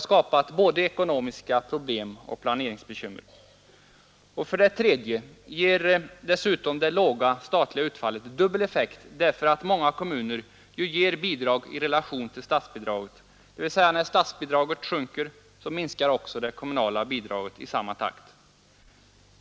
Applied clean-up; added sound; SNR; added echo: none; none; none; none.